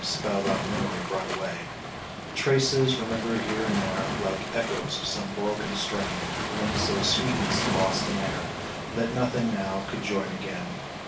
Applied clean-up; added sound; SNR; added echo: none; Waves, surf; 2 dB; reverberation time 0.3 s.